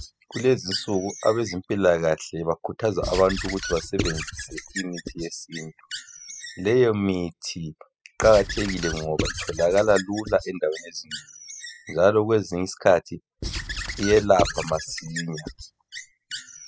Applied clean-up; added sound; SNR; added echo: classical method spectral subtraction.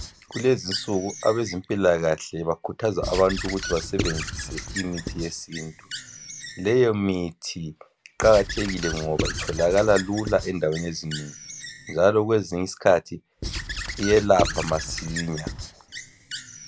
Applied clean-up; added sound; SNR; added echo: none; Squeak / Writing; 10 dB; none.